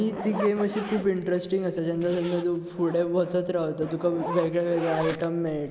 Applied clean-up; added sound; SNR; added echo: none; Zipper (clothing); 12 dB; none.